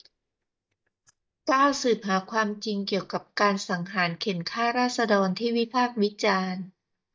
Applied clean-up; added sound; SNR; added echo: neural mask model DeepFilterNet 3.